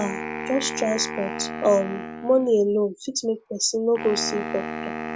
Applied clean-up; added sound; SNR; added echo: none; Wind instrument, woodwind instrument; 9 dB; none.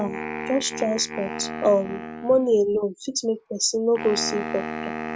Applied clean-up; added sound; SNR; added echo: neural mask model RNNoise.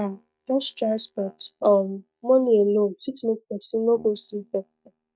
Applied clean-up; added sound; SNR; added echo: neural mask model DeepFilterNet 3.